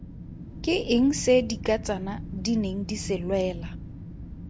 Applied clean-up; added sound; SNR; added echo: none; Wind; 10 dB; none.